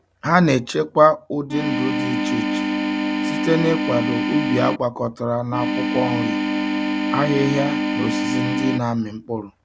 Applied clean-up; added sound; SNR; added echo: none; Organ; -1 dB; none.